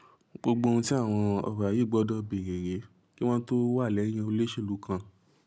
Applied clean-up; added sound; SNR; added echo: none; none; none; none.